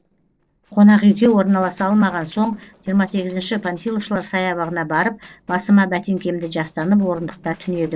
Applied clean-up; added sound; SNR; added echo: neural separator model SepFormer DNS4.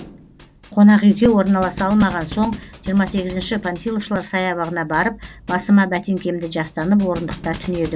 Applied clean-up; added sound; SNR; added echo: none; Thump, thud; 17 dB; none.